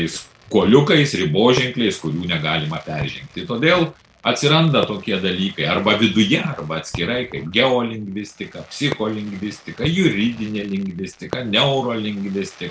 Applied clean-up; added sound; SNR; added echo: none; Fireworks; 18 dB; none.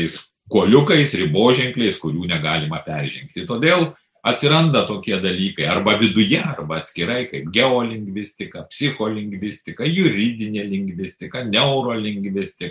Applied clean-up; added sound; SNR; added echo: none; none; none; none.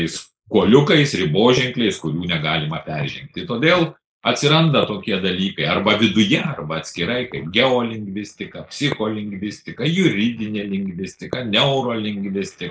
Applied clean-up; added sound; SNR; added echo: neural mask model Resemble Enhance denoiser.